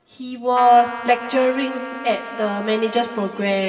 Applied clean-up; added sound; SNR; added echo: none; Trumpet; 15 dB; reverberation time 2.5 s.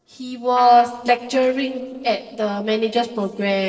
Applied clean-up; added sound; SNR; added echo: neural separator model SepFormer DNS4.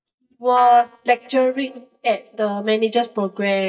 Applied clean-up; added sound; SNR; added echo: neural mask model DeepFilterNet 3.